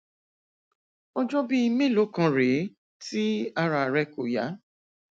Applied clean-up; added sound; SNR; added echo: none; none; none; none.